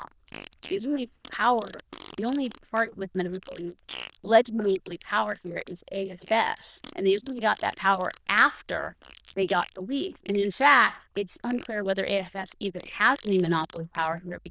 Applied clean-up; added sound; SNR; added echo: neural diffusion model UNIVERSE++.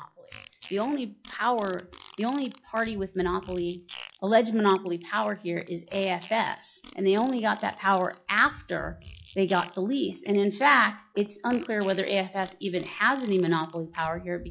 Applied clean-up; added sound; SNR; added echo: classical method log-MMSE.